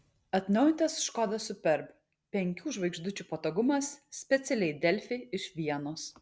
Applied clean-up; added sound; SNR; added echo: none; none; none; none.